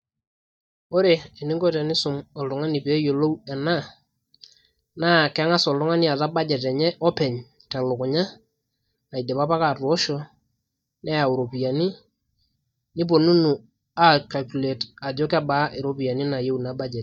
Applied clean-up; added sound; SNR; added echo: neural mask model DeepFilterNet 3.